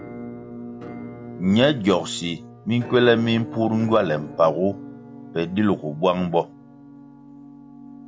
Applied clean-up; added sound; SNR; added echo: none; Musical instrument; 14 dB; none.